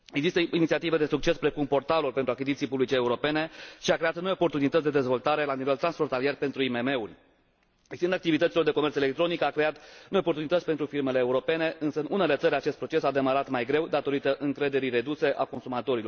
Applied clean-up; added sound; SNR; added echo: none; none; none; none.